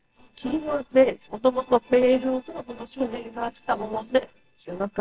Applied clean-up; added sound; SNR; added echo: neural separator model SepFormer WHAMR!.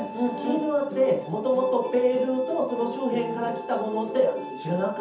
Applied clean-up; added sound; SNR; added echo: none; Bowed string instrument; 15 dB; reverberation time 0.5 s.